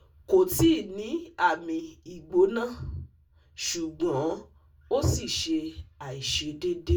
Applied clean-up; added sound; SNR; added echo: none; none; none; reverberation time 0.2 s.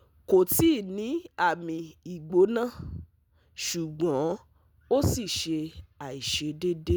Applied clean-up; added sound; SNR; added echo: none; none; none; none.